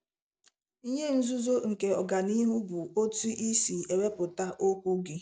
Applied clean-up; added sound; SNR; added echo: none; none; none; none.